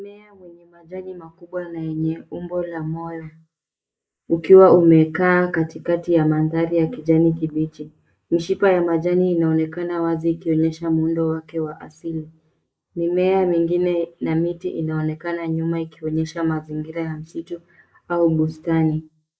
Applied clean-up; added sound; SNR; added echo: neural mask model Resemble Enhance denoiser.